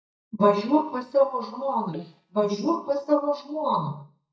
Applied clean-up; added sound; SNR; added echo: neural mask model DeepFilterNet 3.